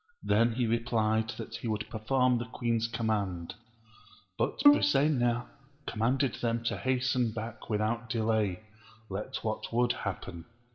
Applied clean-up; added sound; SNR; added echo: none; Bowed string instrument; -1 dB; reverberation time 0.9 s.